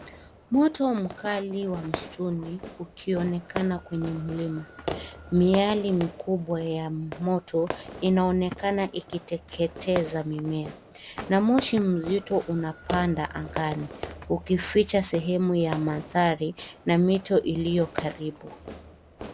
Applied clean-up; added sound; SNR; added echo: none; Fireworks; 13 dB; none.